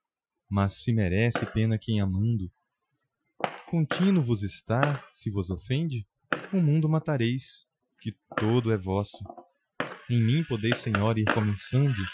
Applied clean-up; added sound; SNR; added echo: classical method Wiener filter.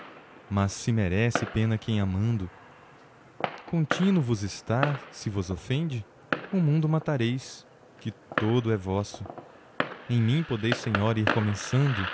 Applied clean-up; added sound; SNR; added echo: none; Fireworks; 9 dB; none.